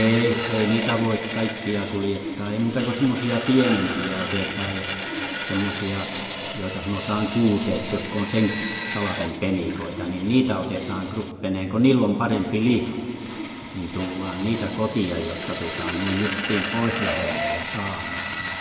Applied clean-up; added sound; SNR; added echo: none; Sawing; 7 dB; reverberation time 2.0 s.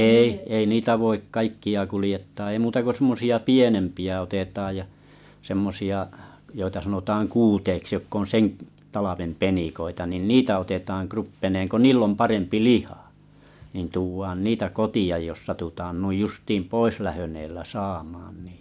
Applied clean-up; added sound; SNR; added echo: none; none; none; none.